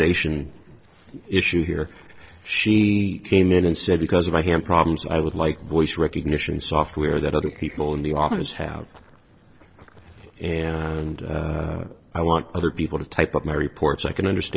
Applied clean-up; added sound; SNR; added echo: neural separator model SepFormer DNS4.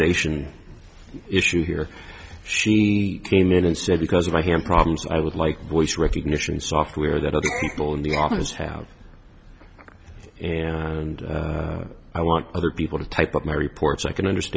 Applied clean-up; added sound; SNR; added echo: none; none; none; none.